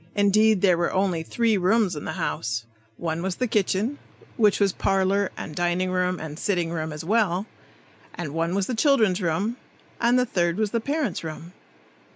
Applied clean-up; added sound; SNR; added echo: none; none; none; none.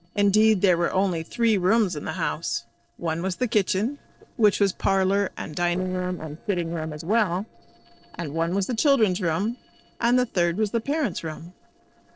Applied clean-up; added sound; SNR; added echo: neural separator model SepFormer DNS4.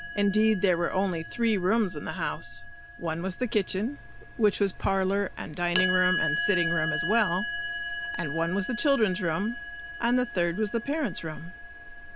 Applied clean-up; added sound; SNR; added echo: none; Chime; -1 dB; none.